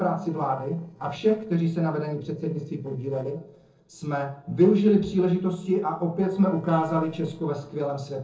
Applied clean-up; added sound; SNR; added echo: neural separator model SepFormer DNS4.